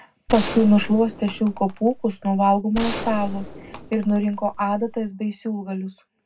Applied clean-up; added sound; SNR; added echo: none; Gunshot, gunfire; 9 dB; reverberation time 0.3 s.